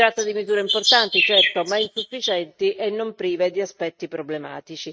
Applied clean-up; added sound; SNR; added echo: neural mask model RNNoise.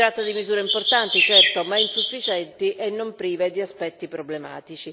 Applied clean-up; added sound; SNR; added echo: none; Chirp, tweet; -4 dB; none.